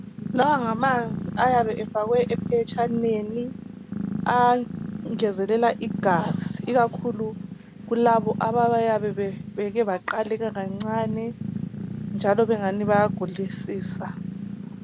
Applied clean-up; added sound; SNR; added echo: none; Purr; 7 dB; none.